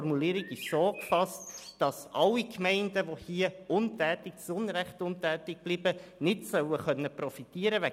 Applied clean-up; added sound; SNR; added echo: none; Bird; 15 dB; none.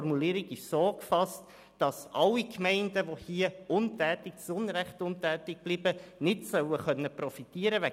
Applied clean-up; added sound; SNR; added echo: none; none; none; none.